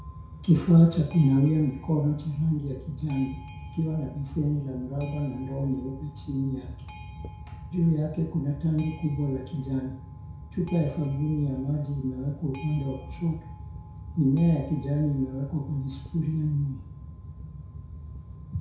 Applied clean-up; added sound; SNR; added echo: none; Boat, Water vehicle; 13 dB; reverberation time 0.6 s.